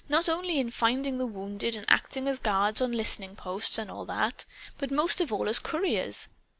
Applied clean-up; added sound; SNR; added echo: none; none; none; none.